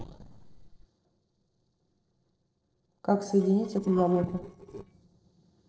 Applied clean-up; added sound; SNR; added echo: neural separator model SepFormer DNS4.